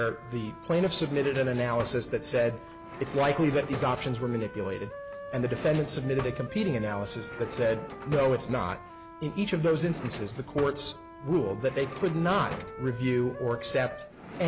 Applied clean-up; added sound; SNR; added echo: none; Drawer open or close + Wind instrument, woodwind instrument; 13 dB; none.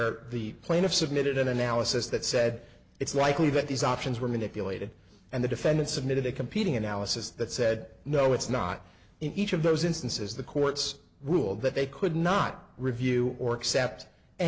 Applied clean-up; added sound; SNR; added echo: none; none; none; none.